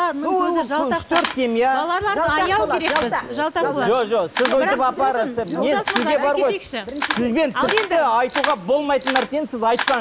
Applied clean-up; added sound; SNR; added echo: none; Camera; 10 dB; none.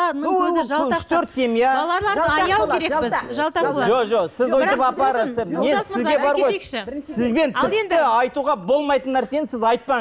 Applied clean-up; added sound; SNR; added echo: none; none; none; none.